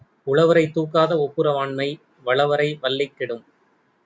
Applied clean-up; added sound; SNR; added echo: none; none; none; none.